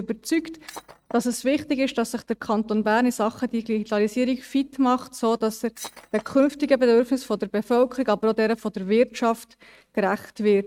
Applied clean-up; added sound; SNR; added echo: neural mask model RNNoise.